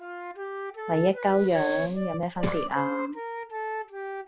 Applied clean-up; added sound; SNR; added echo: none; Breathing + Wind instrument, woodwind instrument; 4 dB; none.